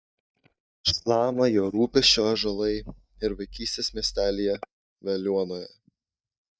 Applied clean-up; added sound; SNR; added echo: neural mask model DeepFilterNet 3.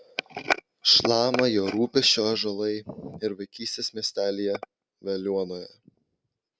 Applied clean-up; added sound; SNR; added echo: none; none; none; none.